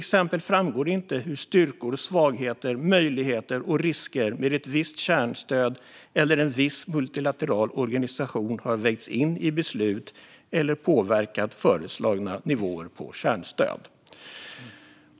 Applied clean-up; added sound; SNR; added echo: none; none; none; none.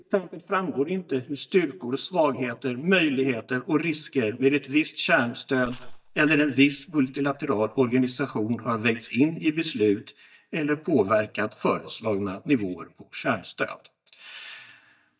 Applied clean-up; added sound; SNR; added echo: neural mask model DeepFilterNet 3.